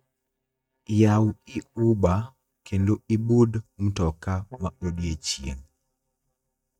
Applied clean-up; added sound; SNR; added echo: neural mask model DeepFilterNet 3.